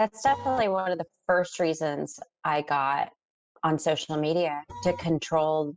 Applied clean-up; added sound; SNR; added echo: classical method spectral subtraction.